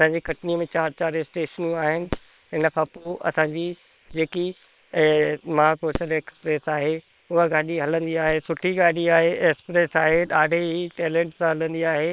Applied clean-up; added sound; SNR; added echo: neural separator model SepFormer WHAM!.